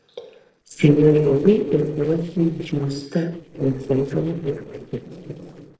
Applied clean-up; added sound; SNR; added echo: neural separator model SepFormer DNS4.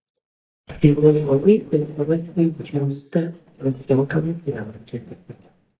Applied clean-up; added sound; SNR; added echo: neural mask model DeepFilterNet 3.